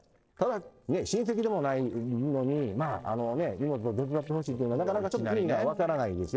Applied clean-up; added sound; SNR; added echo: neural separator model SepFormer DNS4.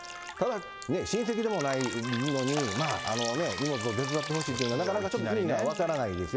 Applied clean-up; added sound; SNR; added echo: none; Trumpet + Drip; 8 dB; none.